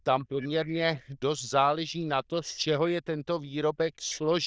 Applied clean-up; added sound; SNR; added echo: neural diffusion model UNIVERSE++.